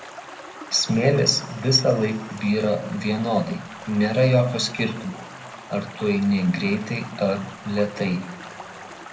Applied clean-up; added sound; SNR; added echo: none; Stream; 16 dB; reverberation time 0.7 s.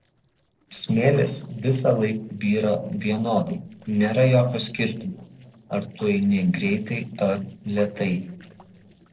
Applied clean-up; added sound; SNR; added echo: neural separator model SepFormer DNS4.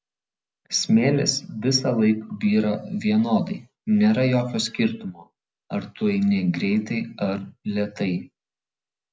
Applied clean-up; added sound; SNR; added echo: none; none; none; none.